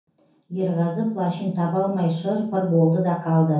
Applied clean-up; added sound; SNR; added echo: none; none; none; reverberation time 0.6 s.